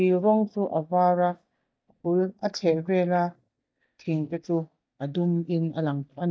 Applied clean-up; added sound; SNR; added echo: neural mask model DeepFilterNet 3.